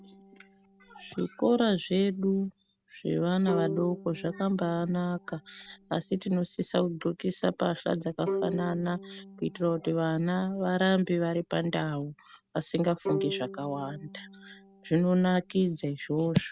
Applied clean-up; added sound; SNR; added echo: none; Bowed string instrument; 12 dB; none.